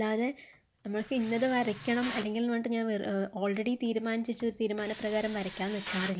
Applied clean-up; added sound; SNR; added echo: none; Tools; 14 dB; none.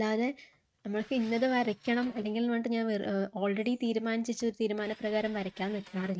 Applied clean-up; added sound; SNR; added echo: neural mask model RNNoise.